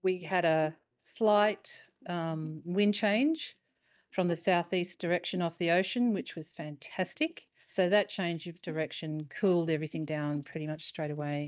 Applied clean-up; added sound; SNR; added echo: neural mask model DeepFilterNet 3.